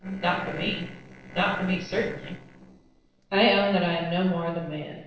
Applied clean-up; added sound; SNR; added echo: neural separator model SepFormer DNS4.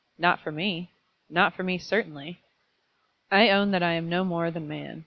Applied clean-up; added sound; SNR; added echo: none; none; none; none.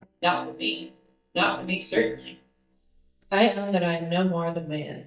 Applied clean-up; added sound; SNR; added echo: neural mask model DeepFilterNet 3.